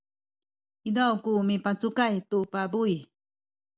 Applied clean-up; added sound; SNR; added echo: none; none; none; none.